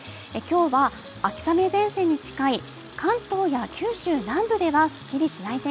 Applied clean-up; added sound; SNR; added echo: none; Water tap, faucet; 19 dB; none.